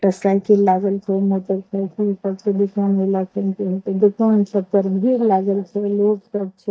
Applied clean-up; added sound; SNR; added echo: neural mask model DeepFilterNet 3.